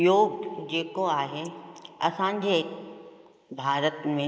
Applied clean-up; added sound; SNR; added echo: neural mask model Resemble Enhance denoiser.